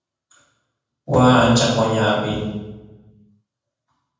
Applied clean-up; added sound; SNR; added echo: none; none; none; reverberation time 1.2 s.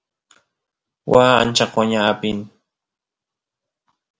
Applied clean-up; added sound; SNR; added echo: none; none; none; none.